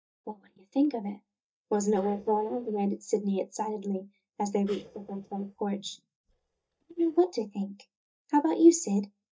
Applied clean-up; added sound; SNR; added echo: neural mask model DeepFilterNet 3.